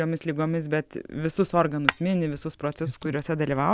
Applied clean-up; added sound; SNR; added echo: none; Shatter; 4 dB; none.